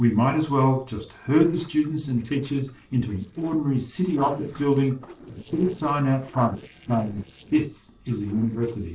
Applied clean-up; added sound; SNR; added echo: neural separator model SepFormer DNS4.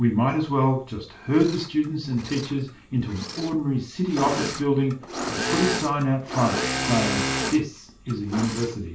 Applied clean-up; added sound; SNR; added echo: none; Engine / Mechanisms; 7 dB; reverberation time 0.3 s.